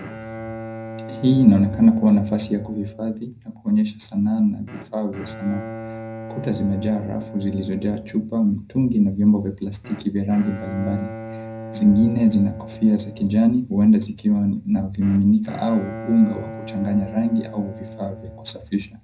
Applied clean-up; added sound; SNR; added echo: none; Bowed string instrument; 15 dB; reverberation time 0.4 s.